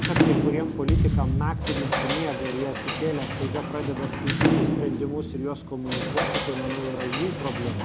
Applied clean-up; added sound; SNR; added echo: none; Sliding door / Slam + Thump, thud; -5 dB; none.